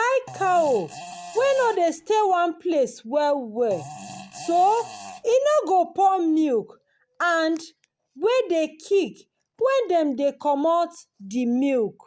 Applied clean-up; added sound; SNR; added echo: none; Fart; 16 dB; none.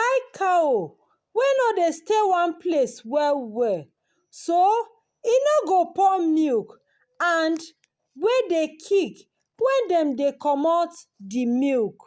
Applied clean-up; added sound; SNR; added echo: none; none; none; none.